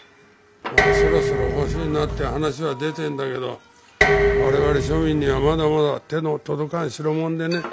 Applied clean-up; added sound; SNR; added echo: none; Dishes, pots, and pans; -1 dB; none.